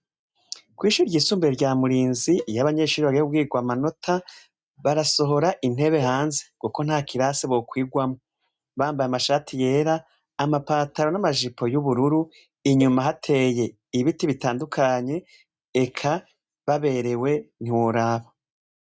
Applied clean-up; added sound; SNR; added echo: neural mask model RNNoise.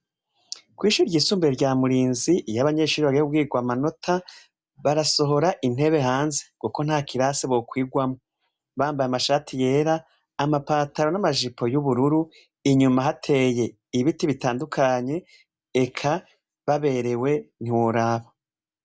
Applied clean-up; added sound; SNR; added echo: none; none; none; none.